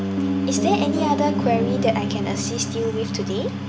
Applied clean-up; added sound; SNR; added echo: none; Piano; -2 dB; reverberation time 1.6 s.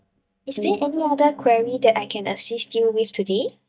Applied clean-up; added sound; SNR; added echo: neural mask model DeepFilterNet 3.